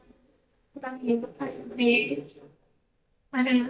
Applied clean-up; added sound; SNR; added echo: neural mask model DeepFilterNet 3.